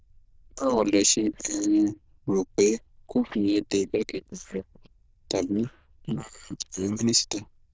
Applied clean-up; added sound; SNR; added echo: neural diffusion model UNIVERSE++.